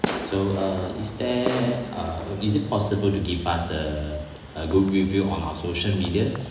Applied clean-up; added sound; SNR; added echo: none; Fireworks; 11 dB; reverberation time 1.0 s.